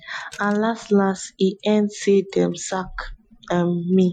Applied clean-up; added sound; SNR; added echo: classical method Wiener filter.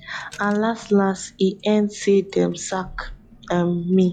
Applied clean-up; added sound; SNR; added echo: classical method log-MMSE.